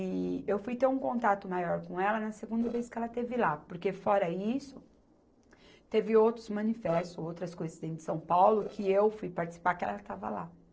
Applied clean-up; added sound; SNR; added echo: neural separator model SepFormer DNS4.